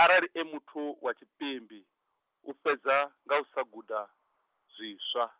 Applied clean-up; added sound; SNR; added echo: none; none; none; none.